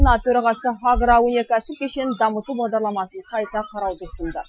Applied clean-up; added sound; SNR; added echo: classical method Wiener filter.